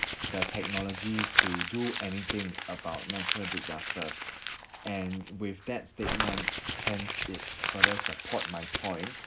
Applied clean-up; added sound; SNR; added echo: none; Crumpling, crinkling; -4 dB; none.